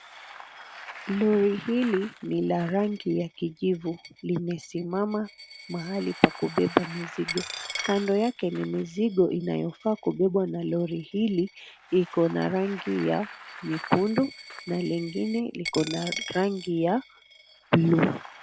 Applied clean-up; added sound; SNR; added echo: none; Bicycle + Coin (dropping); 15 dB; none.